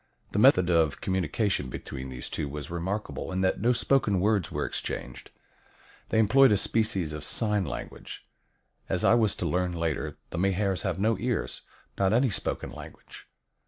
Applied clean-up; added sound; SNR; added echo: none; none; none; none.